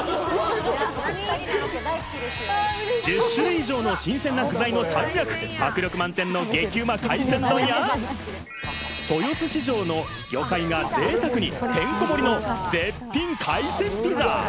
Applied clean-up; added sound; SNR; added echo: none; none; none; none.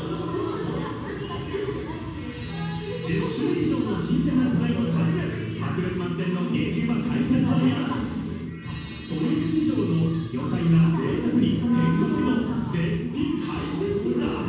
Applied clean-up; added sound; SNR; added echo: none; none; none; reverberation time 1.2 s.